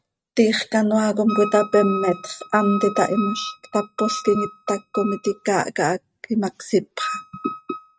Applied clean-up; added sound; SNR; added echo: neural mask model RNNoise.